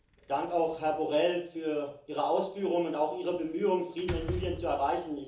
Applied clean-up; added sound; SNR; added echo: none; Slam; 14 dB; reverberation time 1.2 s.